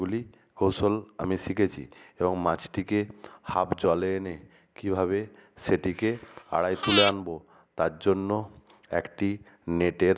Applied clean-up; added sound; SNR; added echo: none; Breathing; 3 dB; none.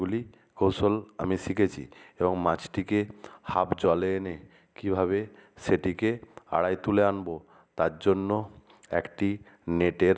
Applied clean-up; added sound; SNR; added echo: none; none; none; none.